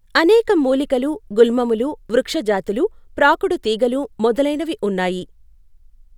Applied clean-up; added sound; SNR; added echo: none; none; none; none.